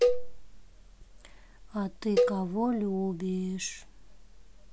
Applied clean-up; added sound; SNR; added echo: none; Cowbell; 0 dB; none.